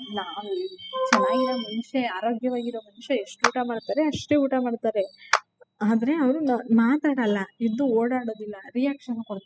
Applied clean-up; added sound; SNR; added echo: classical method spectral subtraction.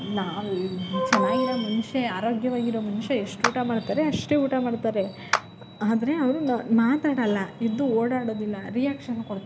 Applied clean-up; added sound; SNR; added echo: none; Clapping; 8 dB; none.